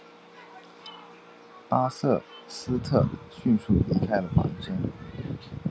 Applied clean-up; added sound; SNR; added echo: none; none; none; none.